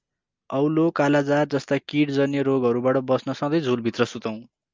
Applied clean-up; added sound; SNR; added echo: none; none; none; none.